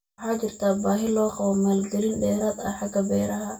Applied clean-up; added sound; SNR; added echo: none; none; none; reverberation time 0.2 s.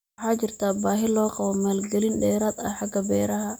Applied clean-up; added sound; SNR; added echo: none; none; none; none.